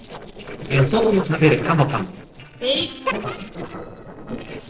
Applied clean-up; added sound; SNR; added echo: neural separator model SepFormer DNS4.